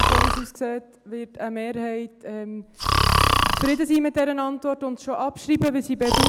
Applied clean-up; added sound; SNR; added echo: none; Breathing; -1 dB; none.